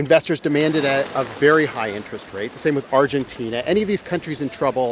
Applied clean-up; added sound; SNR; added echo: none; Bird; 17 dB; none.